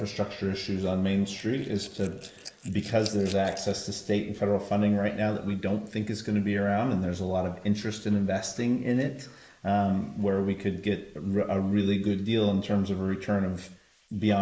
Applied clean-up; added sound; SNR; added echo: neural mask model Resemble Enhance denoiser.